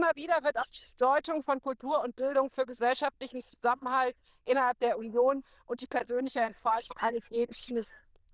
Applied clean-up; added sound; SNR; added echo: neural diffusion model UNIVERSE++.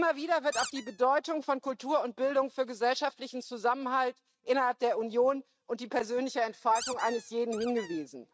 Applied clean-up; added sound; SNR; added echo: neural mask model RNNoise.